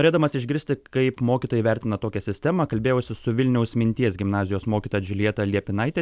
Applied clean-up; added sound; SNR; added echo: none; none; none; none.